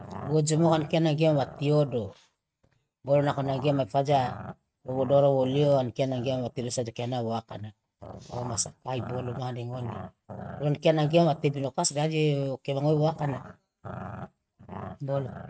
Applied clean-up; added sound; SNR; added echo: neural mask model RNNoise.